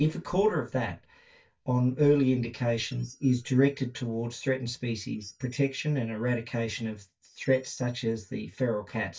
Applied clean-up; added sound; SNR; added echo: neural mask model DeepFilterNet 3.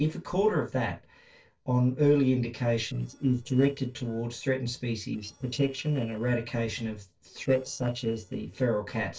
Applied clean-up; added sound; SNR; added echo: neural separator model SepFormer DNS4.